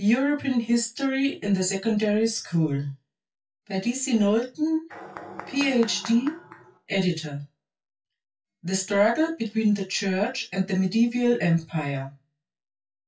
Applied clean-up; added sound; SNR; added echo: classical method WPE with log-MMSE.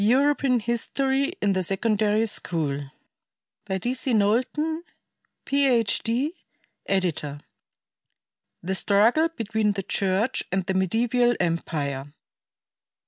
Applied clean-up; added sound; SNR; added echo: none; none; none; none.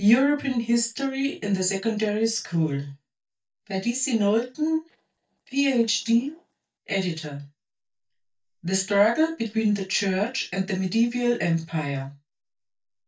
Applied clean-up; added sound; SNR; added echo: neural mask model DeepFilterNet 3.